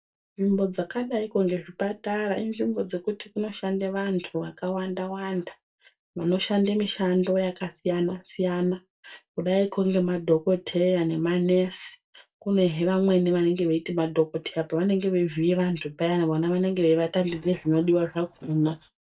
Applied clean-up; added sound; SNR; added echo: neural mask model DeepFilterNet 3.